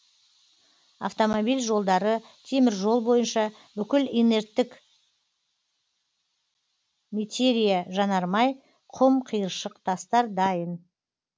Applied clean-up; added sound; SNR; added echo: none; none; none; none.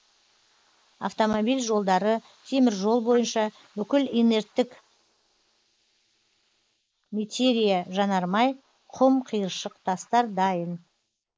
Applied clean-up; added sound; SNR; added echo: neural mask model Resemble Enhance denoiser.